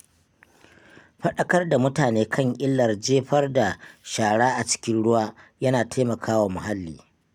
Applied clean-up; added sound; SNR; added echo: none; none; none; none.